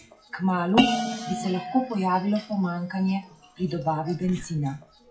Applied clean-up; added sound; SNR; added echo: classical method WPE with log-MMSE.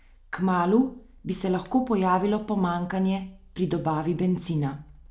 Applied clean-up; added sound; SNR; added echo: none; none; none; none.